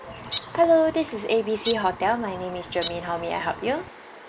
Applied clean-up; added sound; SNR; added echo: none; Bird; 13 dB; none.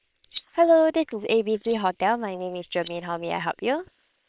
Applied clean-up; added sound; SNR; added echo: neural separator model SepFormer WHAM!.